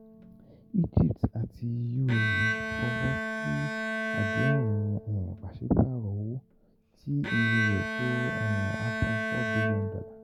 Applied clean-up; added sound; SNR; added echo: none; Bowed string instrument; 3 dB; none.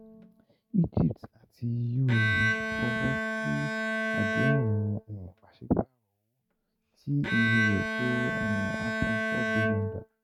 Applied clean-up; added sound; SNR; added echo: neural mask model RNNoise.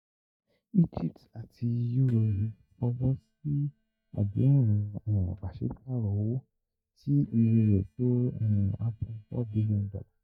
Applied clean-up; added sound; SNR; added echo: neural mask model DeepFilterNet 3.